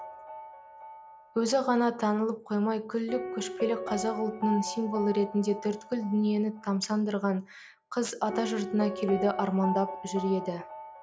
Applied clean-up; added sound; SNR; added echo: none; Piano; 10 dB; none.